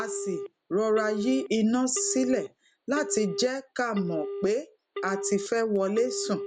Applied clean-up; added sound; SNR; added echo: none; Telephone; 9 dB; none.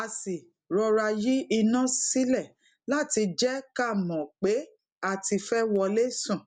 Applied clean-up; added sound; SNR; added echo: none; none; none; none.